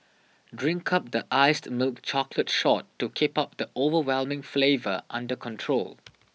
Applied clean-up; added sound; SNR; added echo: none; none; none; none.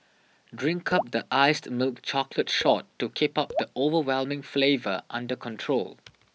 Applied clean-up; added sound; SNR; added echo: none; Raindrop / Drip; 7 dB; none.